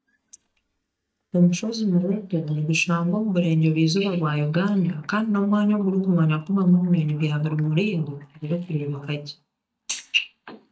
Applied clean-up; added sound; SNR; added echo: neural mask model DeepFilterNet 3.